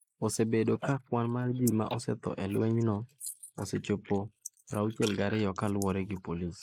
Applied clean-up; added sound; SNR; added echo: neural mask model Resemble Enhance denoiser.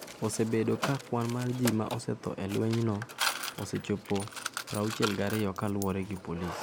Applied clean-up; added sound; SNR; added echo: none; Mechanisms; 8 dB; none.